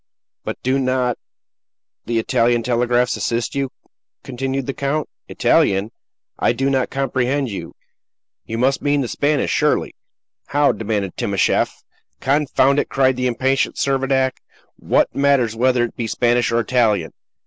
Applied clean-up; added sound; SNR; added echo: none; none; none; none.